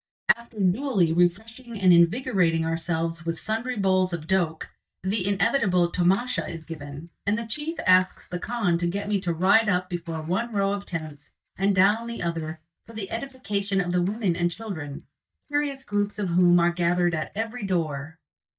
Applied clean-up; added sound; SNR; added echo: neural mask model DeepFilterNet 3.